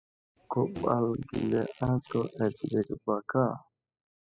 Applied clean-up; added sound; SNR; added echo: classical method spectral subtraction.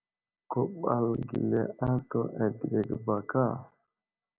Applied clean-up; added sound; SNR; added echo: none; none; none; none.